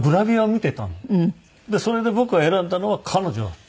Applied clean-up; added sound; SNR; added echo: none; none; none; none.